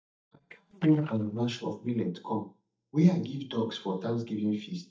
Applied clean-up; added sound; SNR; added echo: neural mask model DeepFilterNet 3.